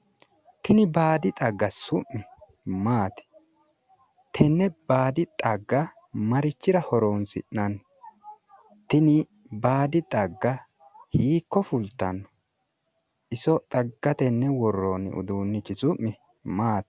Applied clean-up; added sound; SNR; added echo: none; none; none; none.